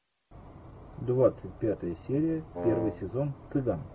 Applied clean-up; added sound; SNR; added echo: none; Wind instrument, woodwind instrument; 6 dB; none.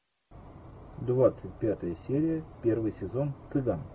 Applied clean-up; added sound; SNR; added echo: none; none; none; none.